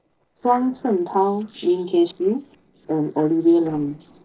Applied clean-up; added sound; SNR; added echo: neural separator model SepFormer DNS4.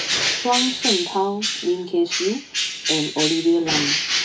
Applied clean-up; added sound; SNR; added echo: none; Bird; 1 dB; reverberation time 0.1 s.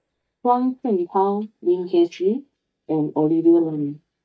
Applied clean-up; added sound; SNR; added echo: neural mask model DeepFilterNet 3.